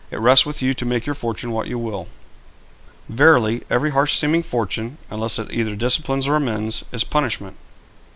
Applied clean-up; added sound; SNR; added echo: none; none; none; none.